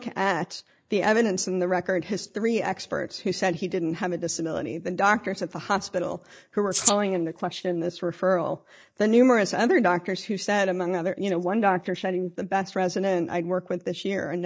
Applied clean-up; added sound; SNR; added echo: neural mask model DeepFilterNet 3.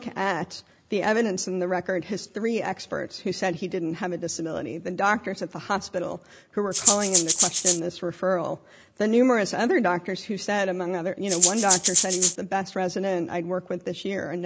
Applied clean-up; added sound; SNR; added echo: none; Rattle (instrument); -4 dB; none.